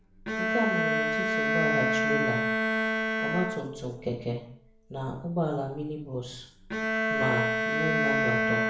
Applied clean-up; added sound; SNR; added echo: none; Bowed string instrument; -5 dB; reverberation time 0.5 s.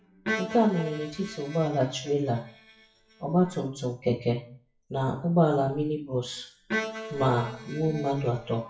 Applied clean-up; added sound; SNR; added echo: classical method WPE with log-MMSE.